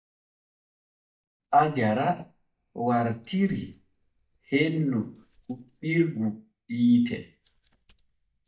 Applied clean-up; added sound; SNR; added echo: neural mask model DeepFilterNet 3.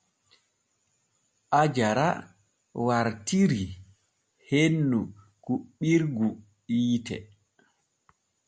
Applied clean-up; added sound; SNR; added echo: none; none; none; none.